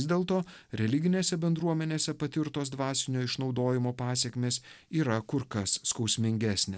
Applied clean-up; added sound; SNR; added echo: none; none; none; none.